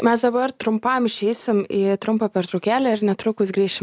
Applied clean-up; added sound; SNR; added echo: none; none; none; none.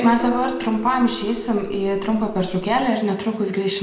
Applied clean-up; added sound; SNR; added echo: none; Gong; 12 dB; reverberation time 1.0 s.